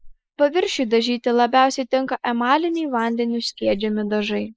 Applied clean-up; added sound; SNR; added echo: neural mask model Resemble Enhance denoiser.